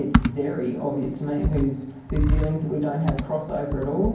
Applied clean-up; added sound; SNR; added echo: none; Computer keyboard; 1 dB; reverberation time 0.9 s.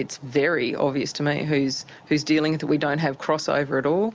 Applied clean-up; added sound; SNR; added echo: none; none; none; none.